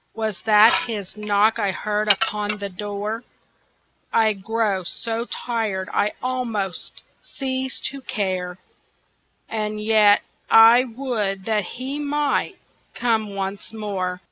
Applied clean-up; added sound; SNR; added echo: none; Dishes, pots, and pans / Glass; 4 dB; none.